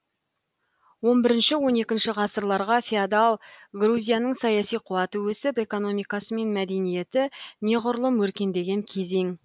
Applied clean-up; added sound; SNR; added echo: none; none; none; none.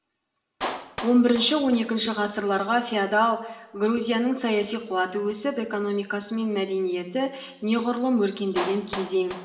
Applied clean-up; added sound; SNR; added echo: none; Clapping; 16 dB; reverberation time 1.4 s.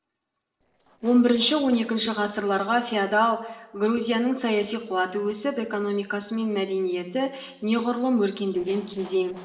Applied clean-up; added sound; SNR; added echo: neural separator model SepFormer DNS4.